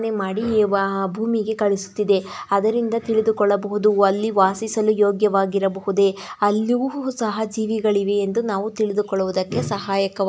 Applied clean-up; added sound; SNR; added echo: none; none; none; none.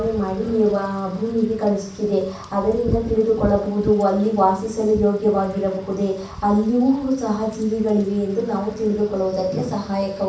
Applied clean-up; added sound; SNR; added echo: none; Wind / Rain; 14 dB; reverberation time 0.7 s.